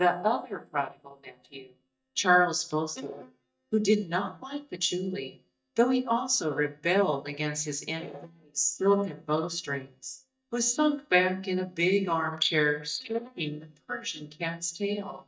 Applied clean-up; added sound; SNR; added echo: neural mask model DeepFilterNet 3.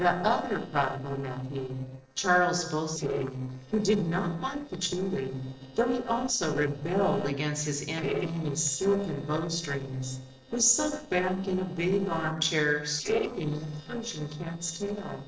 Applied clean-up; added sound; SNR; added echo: neural separator model SepFormer DNS4.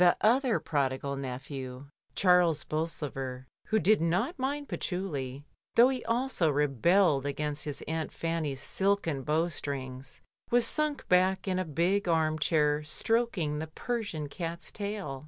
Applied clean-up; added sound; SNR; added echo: none; none; none; none.